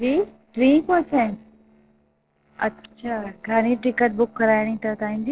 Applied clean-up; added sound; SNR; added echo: neural separator model SepFormer DNS4.